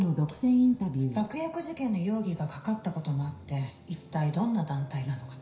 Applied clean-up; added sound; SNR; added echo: none; none; none; reverberation time 0.5 s.